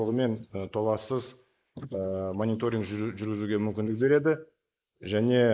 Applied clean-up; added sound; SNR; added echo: neural mask model Resemble Enhance denoiser.